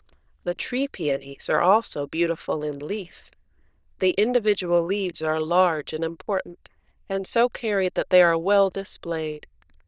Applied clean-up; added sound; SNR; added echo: neural diffusion model UNIVERSE++.